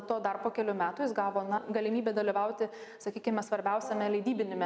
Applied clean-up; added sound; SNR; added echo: none; Brass instrument; 15 dB; none.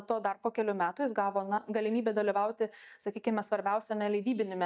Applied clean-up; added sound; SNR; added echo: neural mask model DeepFilterNet 3.